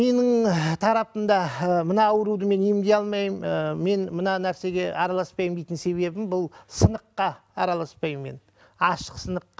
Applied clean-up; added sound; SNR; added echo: none; none; none; none.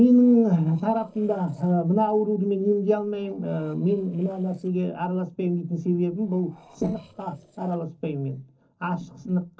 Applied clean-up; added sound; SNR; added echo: neural separator model SepFormer DNS4.